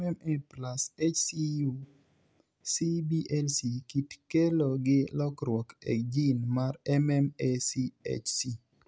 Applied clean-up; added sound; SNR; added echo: none; none; none; none.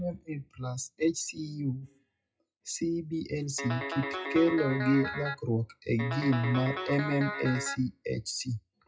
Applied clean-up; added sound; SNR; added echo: classical method WPE with log-MMSE.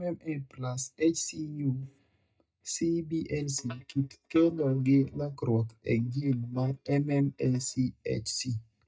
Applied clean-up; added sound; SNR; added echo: neural mask model DeepFilterNet 3.